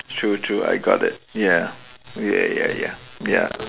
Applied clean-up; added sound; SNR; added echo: none; none; none; none.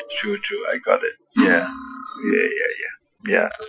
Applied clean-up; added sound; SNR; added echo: classical method Wiener filter.